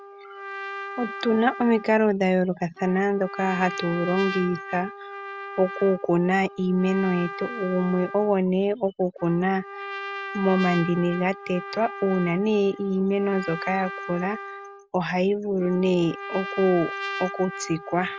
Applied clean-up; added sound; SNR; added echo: none; Trumpet; 11 dB; none.